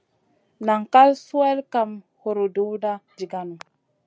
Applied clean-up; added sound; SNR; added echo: none; none; none; none.